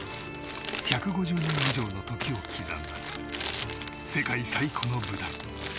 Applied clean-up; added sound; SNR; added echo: none; Crumpling, crinkling; 6 dB; none.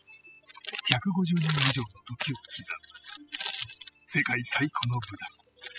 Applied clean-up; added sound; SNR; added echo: classical method spectral subtraction.